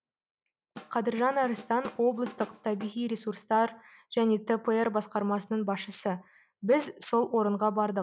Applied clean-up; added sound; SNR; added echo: none; Drum / Drum kit; 16 dB; none.